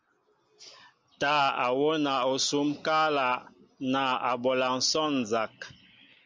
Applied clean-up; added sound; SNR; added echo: none; none; none; none.